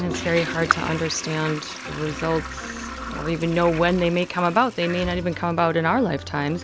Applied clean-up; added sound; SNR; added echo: none; Toilet flush; 12 dB; none.